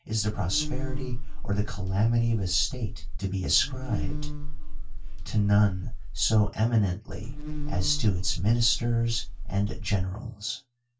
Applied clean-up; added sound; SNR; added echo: none; Buzz; 0 dB; reverberation time 0.2 s.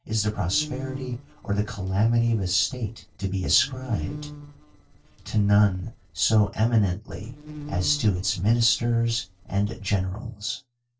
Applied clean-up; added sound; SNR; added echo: neural separator model SepFormer DNS4.